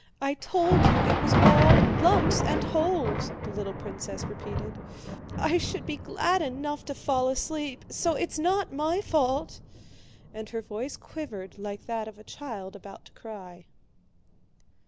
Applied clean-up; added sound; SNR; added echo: none; Thunder; -1 dB; none.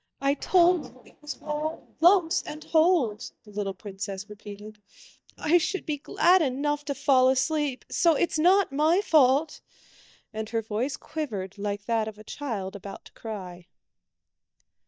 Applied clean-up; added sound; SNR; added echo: neural mask model DeepFilterNet 3.